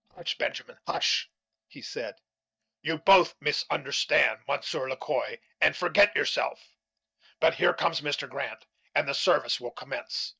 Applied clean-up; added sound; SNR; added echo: neural mask model DeepFilterNet 3.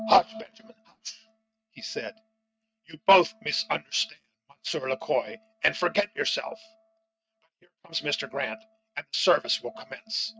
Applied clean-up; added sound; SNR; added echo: neural mask model RNNoise.